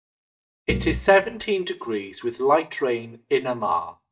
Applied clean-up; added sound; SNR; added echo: neural mask model DeepFilterNet 3.